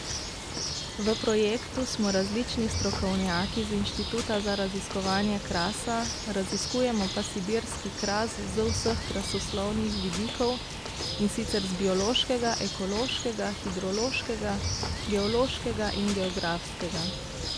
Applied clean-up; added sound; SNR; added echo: none; Bird; 4 dB; none.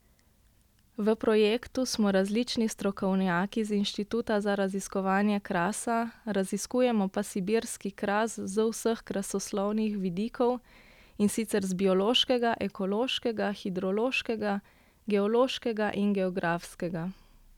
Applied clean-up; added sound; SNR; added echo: none; none; none; none.